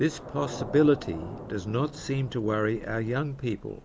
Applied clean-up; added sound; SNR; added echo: none; Thunder / Rain; 14 dB; none.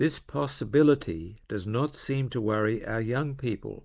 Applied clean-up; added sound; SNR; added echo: none; none; none; none.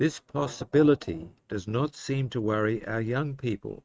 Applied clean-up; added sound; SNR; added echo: neural mask model RNNoise.